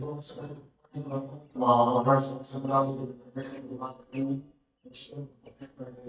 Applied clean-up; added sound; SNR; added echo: neural mask model DeepFilterNet 3.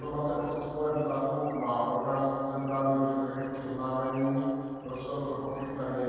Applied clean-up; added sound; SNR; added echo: neural separator model SepFormer DNS4.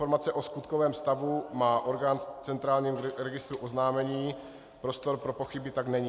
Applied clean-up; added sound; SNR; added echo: none; none; none; none.